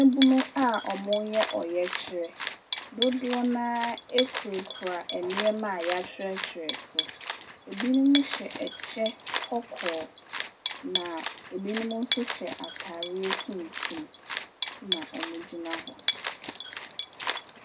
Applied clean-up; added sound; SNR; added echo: none; Cat; 2 dB; reverberation time 0.4 s.